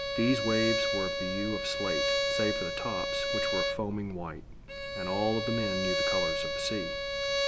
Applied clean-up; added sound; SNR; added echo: none; Bowed string instrument; -2 dB; none.